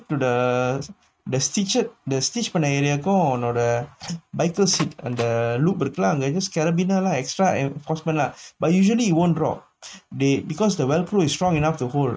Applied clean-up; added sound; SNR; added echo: neural mask model RNNoise.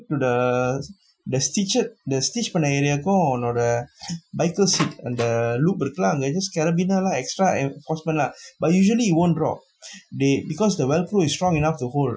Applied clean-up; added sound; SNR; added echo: classical method Wiener filter.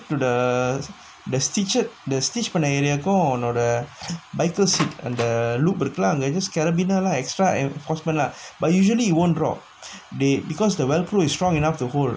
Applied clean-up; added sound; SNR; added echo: none; Door; 15 dB; none.